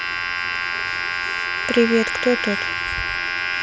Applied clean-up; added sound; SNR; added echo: none; Domestic sounds, home sounds; -1 dB; none.